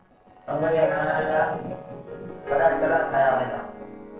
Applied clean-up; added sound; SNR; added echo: neural separator model SepFormer DNS4.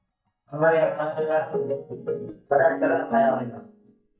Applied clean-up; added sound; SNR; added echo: neural mask model DeepFilterNet 3.